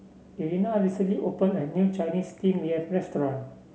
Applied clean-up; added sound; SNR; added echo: none; none; none; none.